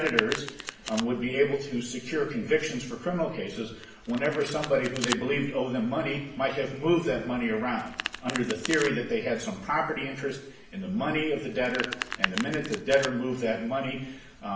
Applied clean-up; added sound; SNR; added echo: none; Domestic sounds, home sounds; 10 dB; reverberation time 0.8 s.